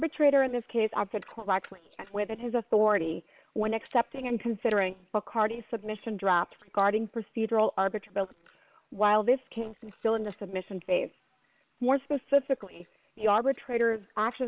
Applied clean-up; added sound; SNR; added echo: neural separator model SepFormer WHAM!.